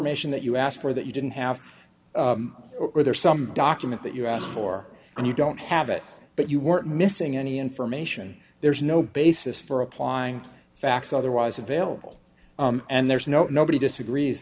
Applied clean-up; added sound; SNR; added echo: none; none; none; none.